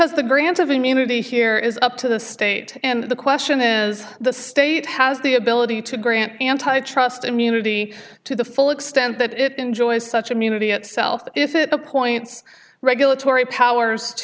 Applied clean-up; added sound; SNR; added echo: none; none; none; none.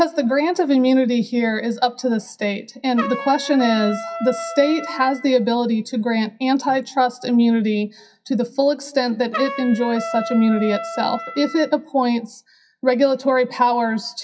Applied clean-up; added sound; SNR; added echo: classical method WPE with log-MMSE.